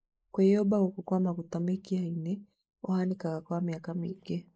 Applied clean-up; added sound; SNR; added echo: neural mask model Resemble Enhance denoiser.